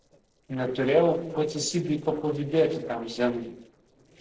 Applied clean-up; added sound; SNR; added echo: neural separator model SepFormer DNS4.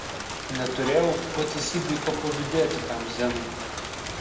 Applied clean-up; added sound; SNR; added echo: none; Rain; 5 dB; reverberation time 1.1 s.